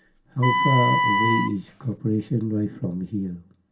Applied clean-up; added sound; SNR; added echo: none; Wind instrument, woodwind instrument; -2 dB; reverberation time 0.2 s.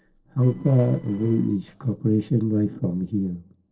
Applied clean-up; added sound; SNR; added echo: neural separator model SepFormer DNS4.